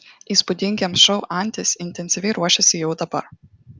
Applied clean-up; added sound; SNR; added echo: none; none; none; none.